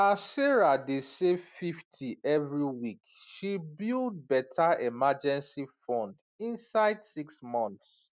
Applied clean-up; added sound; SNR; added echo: none; none; none; none.